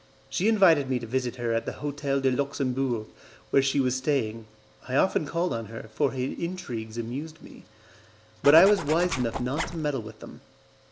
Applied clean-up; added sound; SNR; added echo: none; Zipper (clothing); 7 dB; none.